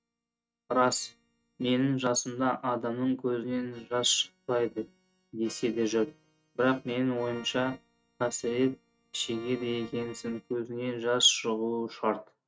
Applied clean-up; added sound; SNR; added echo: neural mask model RNNoise.